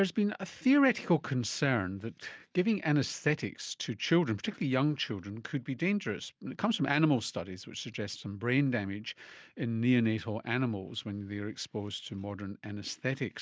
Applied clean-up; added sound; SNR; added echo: none; none; none; none.